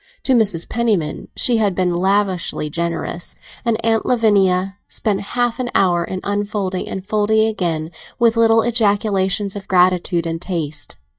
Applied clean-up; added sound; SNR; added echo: neural mask model DeepFilterNet 3.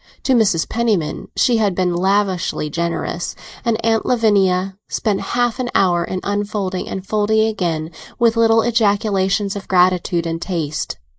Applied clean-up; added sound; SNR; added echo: neural mask model Resemble Enhance denoiser.